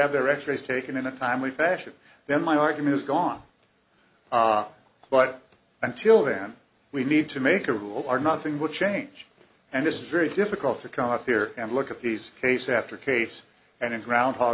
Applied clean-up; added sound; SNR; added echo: none; none; none; none.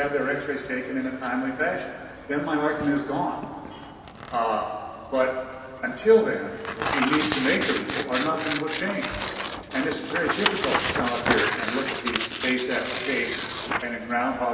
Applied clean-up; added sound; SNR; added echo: none; Tearing; 5 dB; reverberation time 2.7 s.